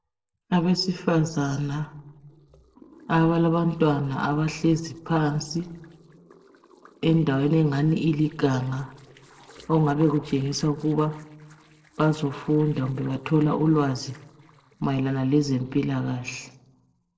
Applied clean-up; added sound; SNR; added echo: neural separator model SepFormer DNS4.